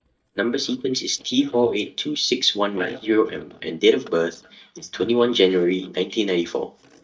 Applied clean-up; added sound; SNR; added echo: neural mask model DeepFilterNet 3.